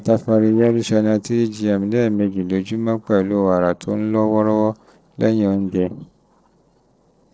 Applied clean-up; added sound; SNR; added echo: neural separator model SepFormer DNS4.